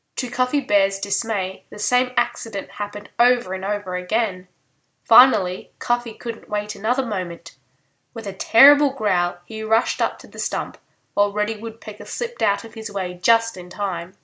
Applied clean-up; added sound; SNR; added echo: none; none; none; none.